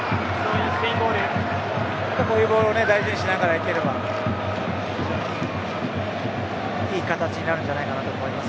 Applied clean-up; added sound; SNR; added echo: none; none; none; none.